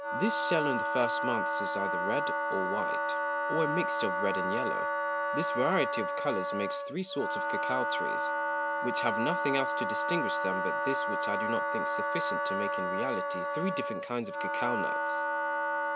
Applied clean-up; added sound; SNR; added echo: none; Wind instrument, woodwind instrument; -3 dB; none.